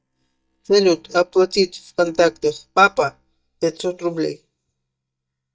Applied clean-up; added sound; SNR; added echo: neural mask model DeepFilterNet 3.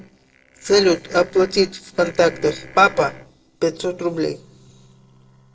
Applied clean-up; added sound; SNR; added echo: neural separator model SepFormer DNS4.